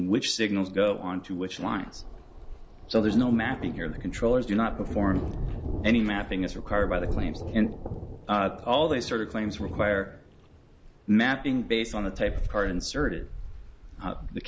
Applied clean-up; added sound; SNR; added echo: none; Wind + Thunder; 7 dB; none.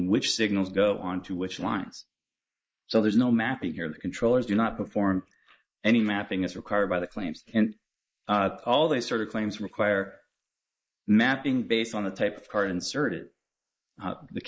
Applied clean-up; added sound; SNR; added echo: neural mask model Resemble Enhance denoiser.